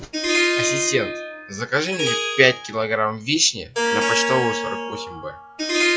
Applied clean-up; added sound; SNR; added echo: classical method log-MMSE.